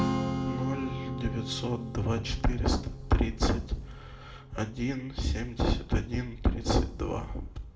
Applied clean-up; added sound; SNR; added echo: none; Strum; 8 dB; reverberation time 0.8 s.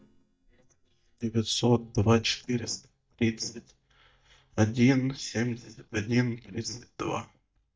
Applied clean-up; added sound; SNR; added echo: neural mask model DeepFilterNet 3.